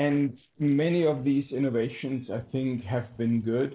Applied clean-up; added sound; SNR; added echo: neural separator model SepFormer DNS4.